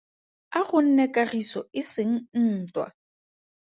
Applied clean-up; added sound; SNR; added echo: none; none; none; none.